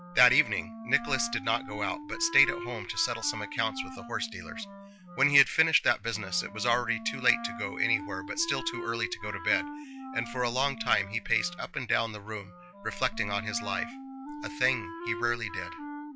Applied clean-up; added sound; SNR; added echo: classical method log-MMSE.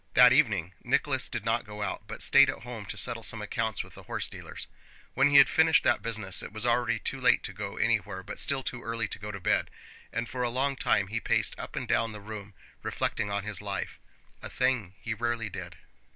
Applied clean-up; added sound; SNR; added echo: none; none; none; none.